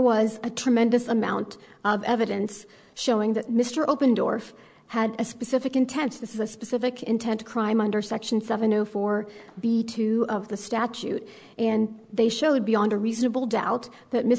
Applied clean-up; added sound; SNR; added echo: none; none; none; none.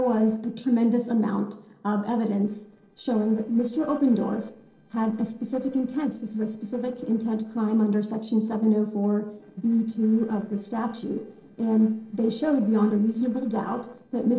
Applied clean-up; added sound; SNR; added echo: neural separator model SepFormer DNS4.